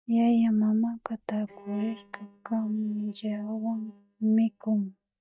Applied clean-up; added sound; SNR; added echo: neural mask model DeepFilterNet 3.